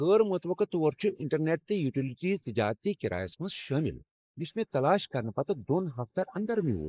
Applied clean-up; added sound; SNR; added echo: neural mask model Resemble Enhance denoiser.